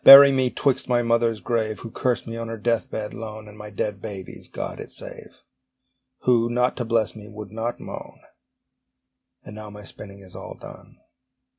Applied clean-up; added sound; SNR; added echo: none; none; none; none.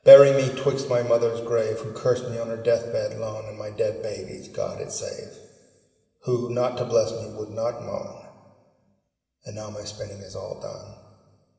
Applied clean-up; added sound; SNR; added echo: none; none; none; reverberation time 2.1 s.